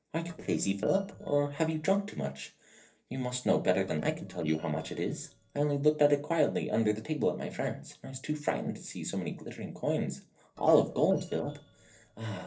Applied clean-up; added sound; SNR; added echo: neural separator model SepFormer DNS4.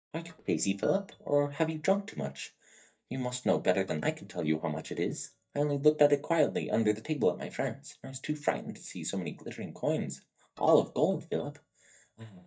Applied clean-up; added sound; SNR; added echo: neural mask model DeepFilterNet 3.